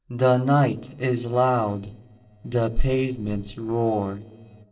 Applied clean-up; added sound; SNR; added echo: neural separator model SepFormer DNS4.